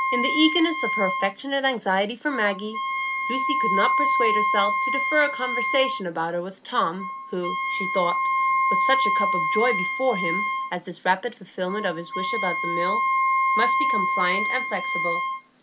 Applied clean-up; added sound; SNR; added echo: none; Wind instrument, woodwind instrument; -2 dB; none.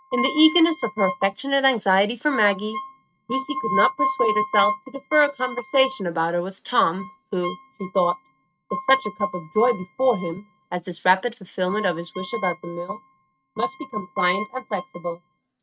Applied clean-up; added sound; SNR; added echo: neural mask model RNNoise.